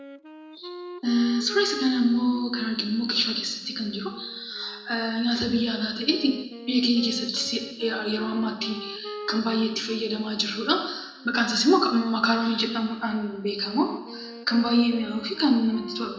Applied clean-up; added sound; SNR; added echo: none; Wind instrument, woodwind instrument; 16 dB; reverberation time 0.9 s.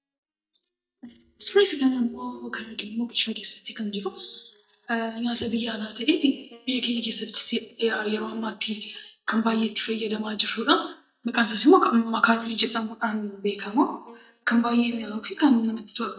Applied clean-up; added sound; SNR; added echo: neural mask model DeepFilterNet 3.